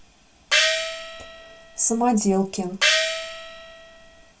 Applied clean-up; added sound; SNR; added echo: none; Gong; -2 dB; reverberation time 0.2 s.